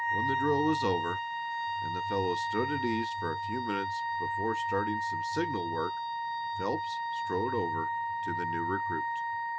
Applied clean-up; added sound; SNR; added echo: none; Wind instrument, woodwind instrument; -2 dB; none.